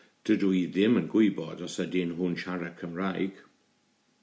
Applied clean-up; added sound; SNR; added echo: none; none; none; none.